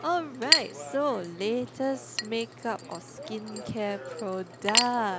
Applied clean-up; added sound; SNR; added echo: none; Chink, clink; 1 dB; none.